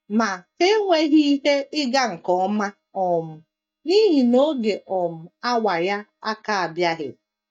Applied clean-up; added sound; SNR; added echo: neural mask model DeepFilterNet 3.